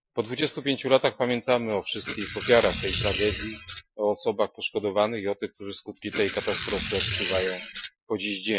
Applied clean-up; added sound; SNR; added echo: classical method Wiener filter.